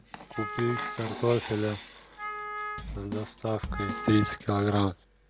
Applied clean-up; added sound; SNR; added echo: none; Drum kit + Wind instrument, woodwind instrument; 8 dB; none.